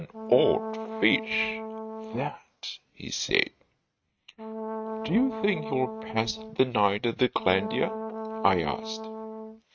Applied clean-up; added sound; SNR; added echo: neural mask model RNNoise.